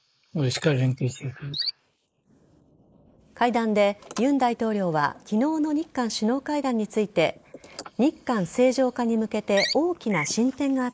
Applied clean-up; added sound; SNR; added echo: neural mask model Resemble Enhance denoiser.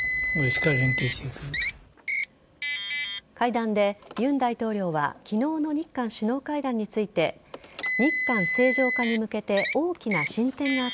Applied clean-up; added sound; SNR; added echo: none; Car; 1 dB; none.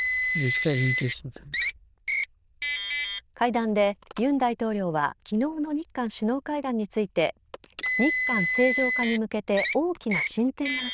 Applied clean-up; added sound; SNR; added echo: neural diffusion model UNIVERSE++.